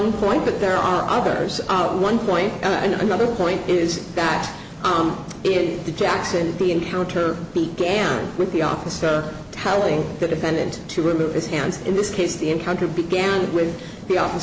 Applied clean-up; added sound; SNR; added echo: none; none; none; none.